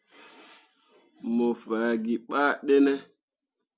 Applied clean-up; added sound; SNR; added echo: none; none; none; none.